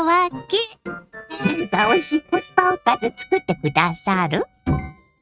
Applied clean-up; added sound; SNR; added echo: neural mask model RNNoise.